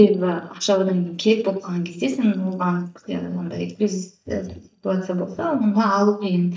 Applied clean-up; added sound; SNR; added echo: neural mask model DeepFilterNet 3.